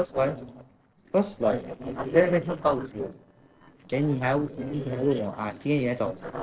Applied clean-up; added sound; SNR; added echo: neural separator model SepFormer DNS4.